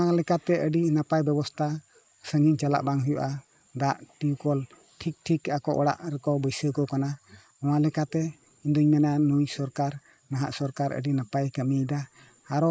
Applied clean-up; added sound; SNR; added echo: neural mask model Resemble Enhance denoiser.